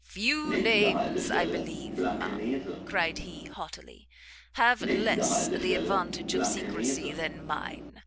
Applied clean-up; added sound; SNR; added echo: none; Train; 0 dB; none.